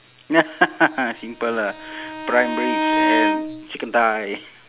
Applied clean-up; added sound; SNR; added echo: none; Bowed string instrument; 1 dB; none.